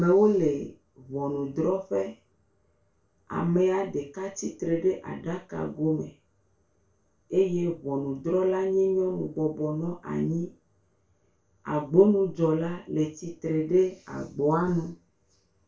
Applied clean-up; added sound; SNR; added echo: none; none; none; reverberation time 0.2 s.